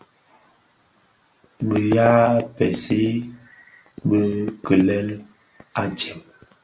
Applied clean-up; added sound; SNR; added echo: none; none; none; none.